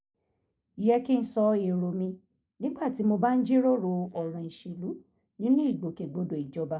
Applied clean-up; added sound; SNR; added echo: neural mask model Resemble Enhance denoiser.